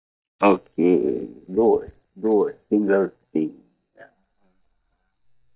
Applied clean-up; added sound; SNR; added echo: neural mask model DeepFilterNet 3.